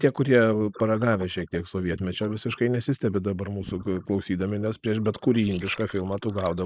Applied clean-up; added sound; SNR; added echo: neural mask model Resemble Enhance denoiser.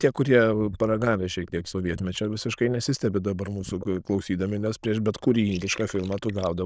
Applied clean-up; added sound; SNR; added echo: neural diffusion model UNIVERSE++.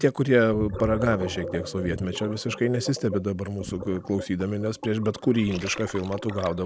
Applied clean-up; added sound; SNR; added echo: none; Gurgling; 12 dB; none.